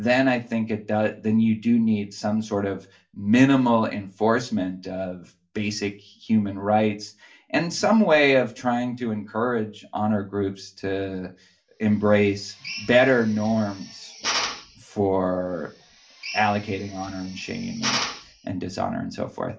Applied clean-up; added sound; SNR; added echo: none; Drill; 11 dB; reverberation time 0.2 s.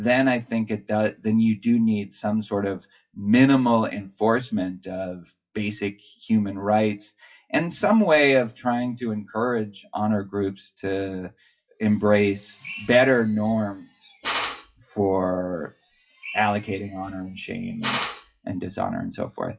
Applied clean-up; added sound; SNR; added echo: classical method WPE with log-MMSE.